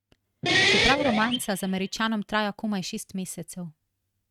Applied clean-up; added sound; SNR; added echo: neural mask model RNNoise.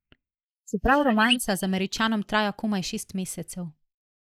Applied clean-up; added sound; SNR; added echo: neural mask model Resemble Enhance denoiser.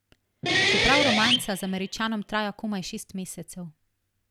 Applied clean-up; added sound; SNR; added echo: none; Guitar; -5 dB; none.